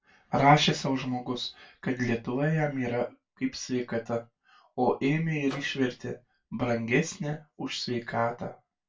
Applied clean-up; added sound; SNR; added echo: none; Microwave oven; 18 dB; reverberation time 0.2 s.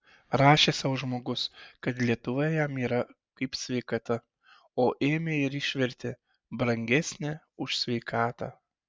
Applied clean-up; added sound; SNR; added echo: none; none; none; none.